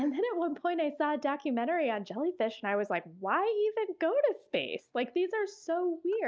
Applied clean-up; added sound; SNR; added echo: none; none; none; none.